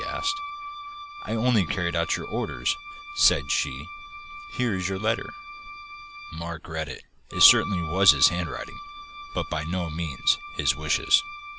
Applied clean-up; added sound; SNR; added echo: none; Wind instrument, woodwind instrument; 10 dB; none.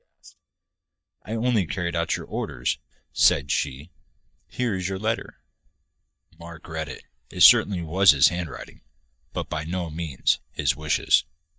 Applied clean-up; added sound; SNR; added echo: neural mask model DeepFilterNet 3.